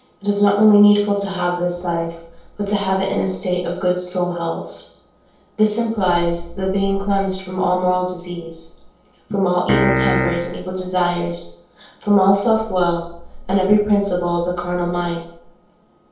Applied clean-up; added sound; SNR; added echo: none; Piano; 0 dB; reverberation time 0.7 s.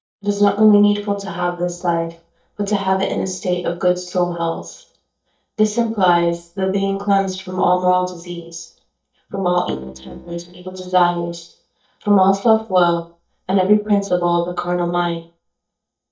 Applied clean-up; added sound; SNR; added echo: neural mask model DeepFilterNet 3.